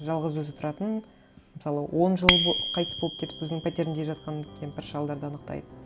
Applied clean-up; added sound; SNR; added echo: none; Bicycle bell; 3 dB; none.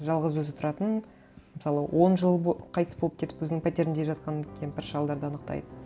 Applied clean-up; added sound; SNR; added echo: none; none; none; none.